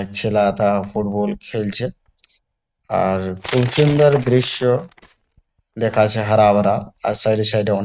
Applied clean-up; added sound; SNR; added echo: neural mask model RNNoise.